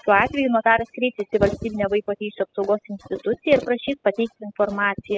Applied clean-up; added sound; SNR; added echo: classical method spectral subtraction.